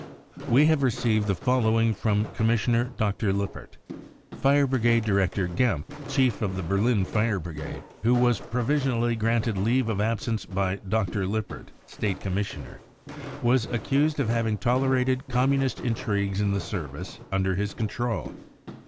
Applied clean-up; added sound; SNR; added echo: none; Walk, footsteps; 16 dB; none.